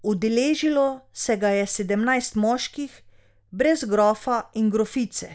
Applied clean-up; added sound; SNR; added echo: none; none; none; none.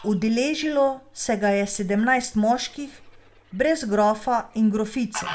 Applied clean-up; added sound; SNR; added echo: none; Fowl; 20 dB; reverberation time 0.3 s.